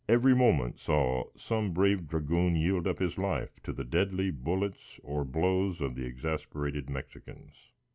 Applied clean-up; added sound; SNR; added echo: none; none; none; none.